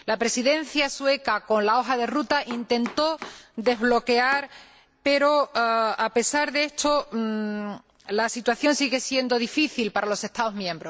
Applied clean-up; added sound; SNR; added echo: none; Domestic sounds, home sounds; 18 dB; none.